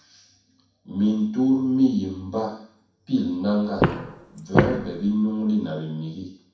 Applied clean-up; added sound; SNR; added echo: none; Walk, footsteps; 0 dB; reverberation time 0.6 s.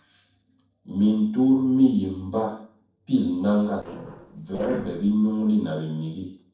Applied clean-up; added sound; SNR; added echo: neural separator model SepFormer DNS4.